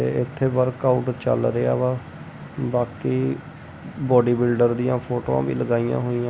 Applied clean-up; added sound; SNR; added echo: none; none; none; none.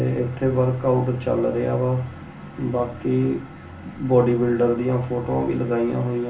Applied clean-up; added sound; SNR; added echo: none; none; none; reverberation time 0.4 s.